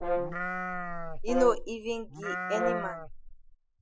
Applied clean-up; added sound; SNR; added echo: classical method spectral subtraction.